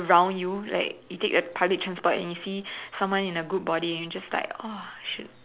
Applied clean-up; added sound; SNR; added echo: none; none; none; none.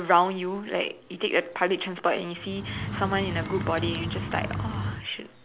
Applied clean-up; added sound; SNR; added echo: none; Bird; 4 dB; none.